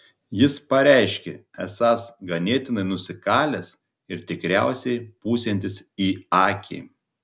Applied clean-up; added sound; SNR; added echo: none; none; none; none.